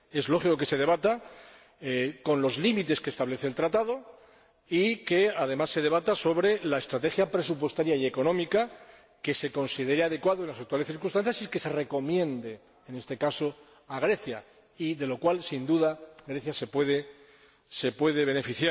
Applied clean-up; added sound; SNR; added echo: none; none; none; none.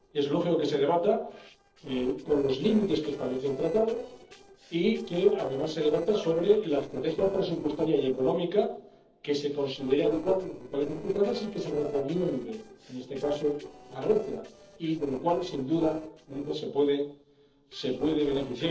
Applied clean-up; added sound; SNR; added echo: neural separator model SepFormer DNS4.